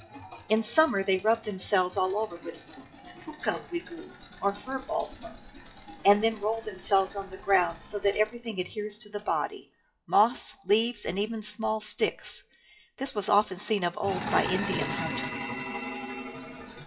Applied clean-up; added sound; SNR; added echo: classical method WPE with log-MMSE.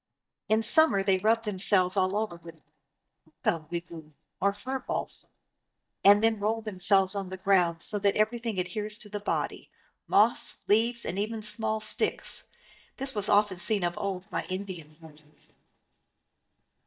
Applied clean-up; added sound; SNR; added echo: neural mask model DeepFilterNet 3.